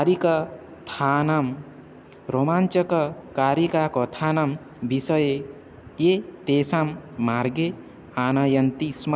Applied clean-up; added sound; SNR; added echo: none; none; none; none.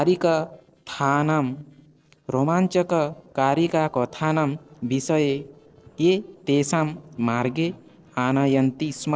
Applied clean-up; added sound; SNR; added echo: neural separator model SepFormer DNS4.